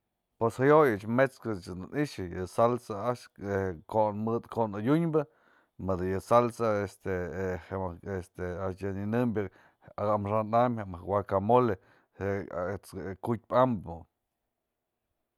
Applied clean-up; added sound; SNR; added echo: none; none; none; none.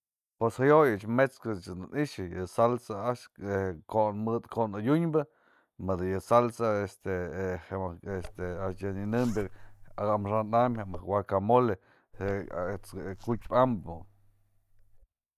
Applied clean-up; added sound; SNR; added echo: neural mask model DeepFilterNet 3.